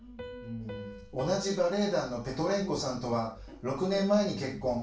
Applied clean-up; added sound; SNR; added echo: none; Piano; 18 dB; reverberation time 0.3 s.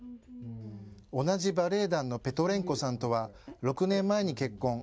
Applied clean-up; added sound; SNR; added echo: none; none; none; none.